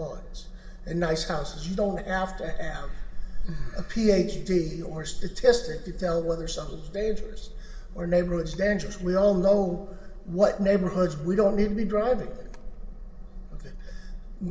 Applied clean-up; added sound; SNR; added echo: none; none; none; reverberation time 2.4 s.